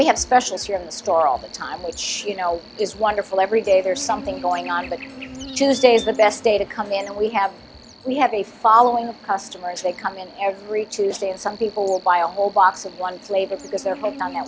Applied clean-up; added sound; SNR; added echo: none; Buzz; 19 dB; none.